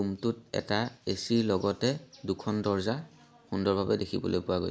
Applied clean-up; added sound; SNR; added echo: none; none; none; none.